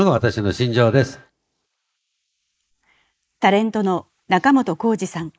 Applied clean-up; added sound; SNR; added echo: neural mask model Resemble Enhance denoiser.